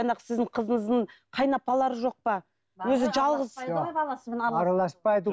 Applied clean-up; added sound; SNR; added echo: none; none; none; none.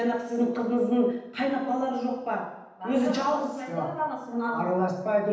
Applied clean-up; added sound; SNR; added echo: none; none; none; reverberation time 0.9 s.